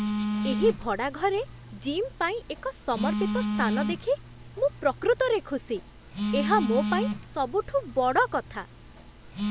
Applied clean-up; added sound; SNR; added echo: none; Telephone; 4 dB; none.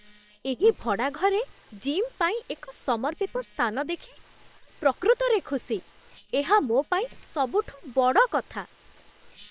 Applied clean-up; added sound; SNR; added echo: neural separator model SepFormer WHAM!.